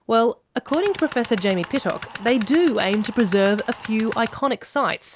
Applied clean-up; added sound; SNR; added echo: none; Tools; 14 dB; none.